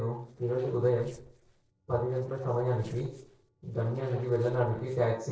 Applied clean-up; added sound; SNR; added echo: neural separator model SepFormer DNS4.